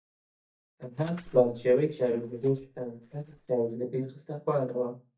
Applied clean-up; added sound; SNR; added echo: neural mask model DeepFilterNet 3.